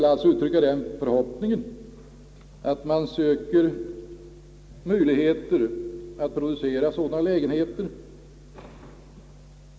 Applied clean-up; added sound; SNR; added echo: none; none; none; none.